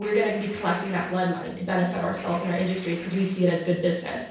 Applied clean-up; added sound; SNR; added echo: none; Gunshot, gunfire; 19 dB; reverberation time 0.7 s.